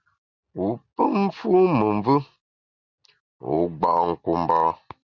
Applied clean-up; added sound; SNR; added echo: none; none; none; none.